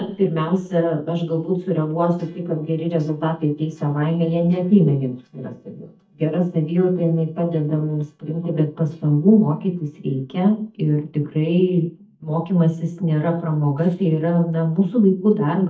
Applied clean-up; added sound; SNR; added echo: neural mask model DeepFilterNet 3.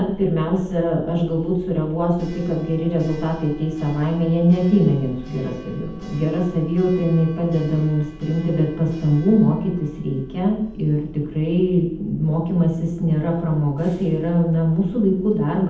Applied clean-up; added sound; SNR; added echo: none; Church bell; 19 dB; reverberation time 0.8 s.